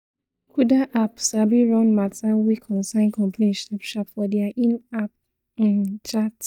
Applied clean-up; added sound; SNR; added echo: neural mask model DeepFilterNet 3.